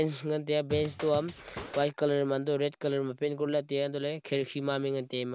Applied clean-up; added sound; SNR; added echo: none; Scratching (performance technique); 10 dB; none.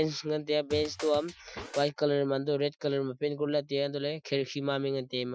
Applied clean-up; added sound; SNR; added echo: classical method Wiener filter.